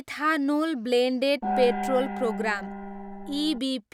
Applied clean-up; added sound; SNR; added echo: none; Gong; 5 dB; none.